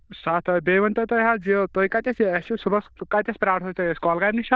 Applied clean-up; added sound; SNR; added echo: neural diffusion model UNIVERSE++.